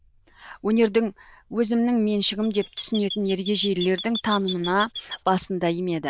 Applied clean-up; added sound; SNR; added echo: neural diffusion model UNIVERSE++.